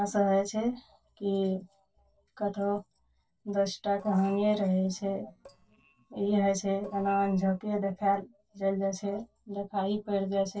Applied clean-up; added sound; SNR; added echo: neural separator model SepFormer DNS4.